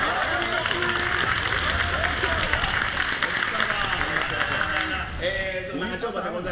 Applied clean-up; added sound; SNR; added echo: none; Vehicle; 10 dB; reverberation time 1.7 s.